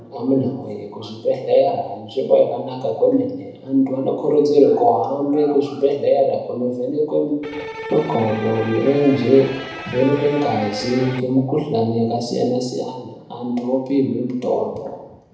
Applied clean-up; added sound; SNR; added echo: none; Electric guitar; 12 dB; reverberation time 0.8 s.